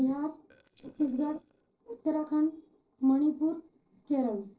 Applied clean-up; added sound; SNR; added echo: neural separator model SepFormer DNS4.